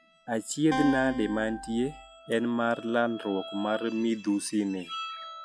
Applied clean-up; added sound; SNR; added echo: classical method log-MMSE.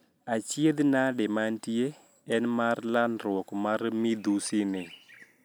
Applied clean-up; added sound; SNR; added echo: none; none; none; none.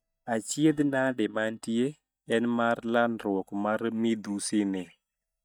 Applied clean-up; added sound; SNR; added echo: neural mask model DeepFilterNet 3.